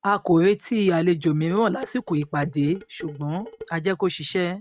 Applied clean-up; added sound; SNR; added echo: neural mask model RNNoise.